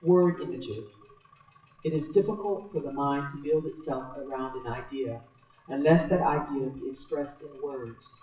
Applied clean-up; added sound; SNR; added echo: classical method WPE with log-MMSE.